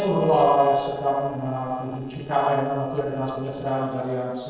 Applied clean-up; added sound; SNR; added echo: neural separator model SepFormer DNS4.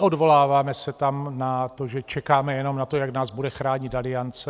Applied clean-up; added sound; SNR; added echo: none; none; none; none.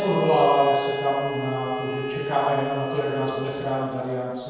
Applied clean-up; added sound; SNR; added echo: none; Bowed string instrument; 7 dB; reverberation time 1.2 s.